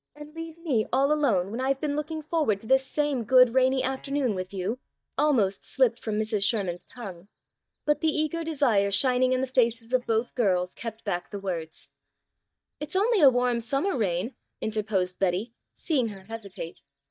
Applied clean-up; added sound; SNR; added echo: neural mask model DeepFilterNet 3.